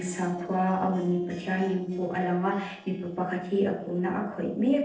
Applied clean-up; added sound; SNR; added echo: neural separator model SepFormer DNS4.